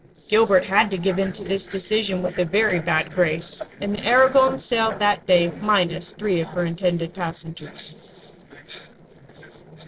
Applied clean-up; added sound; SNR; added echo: neural separator model SepFormer DNS4.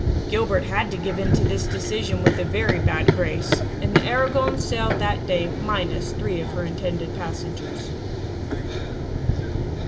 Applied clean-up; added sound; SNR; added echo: none; Run; -3 dB; reverberation time 0.3 s.